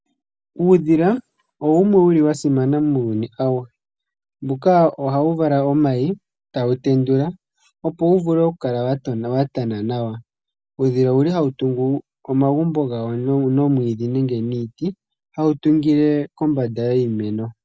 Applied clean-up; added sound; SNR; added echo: none; none; none; none.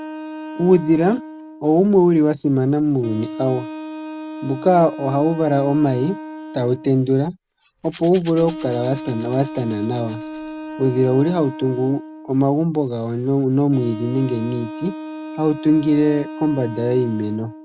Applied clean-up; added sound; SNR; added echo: none; Rattle / Rattle (instrument) + Wind instrument, woodwind instrument; 12 dB; none.